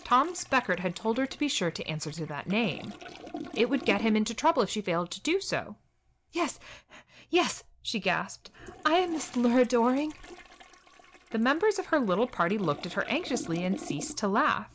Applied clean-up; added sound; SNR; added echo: none; Toilet flush; 16 dB; none.